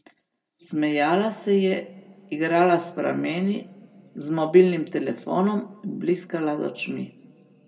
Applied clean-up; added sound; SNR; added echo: none; none; none; reverberation time 0.9 s.